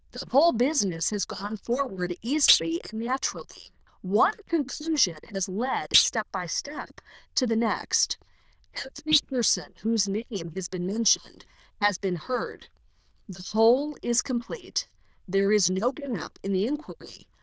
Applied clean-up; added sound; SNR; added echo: neural diffusion model UNIVERSE++.